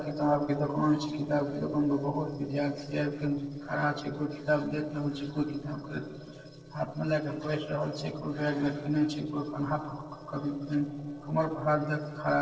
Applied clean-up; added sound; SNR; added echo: neural separator model SepFormer DNS4.